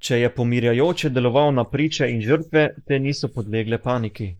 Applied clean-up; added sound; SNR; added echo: neural mask model Resemble Enhance denoiser.